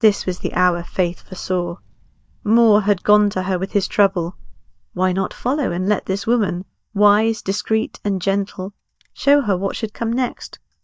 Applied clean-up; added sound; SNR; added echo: neural mask model DeepFilterNet 3.